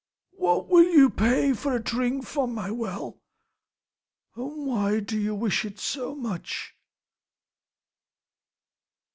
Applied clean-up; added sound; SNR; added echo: none; none; none; none.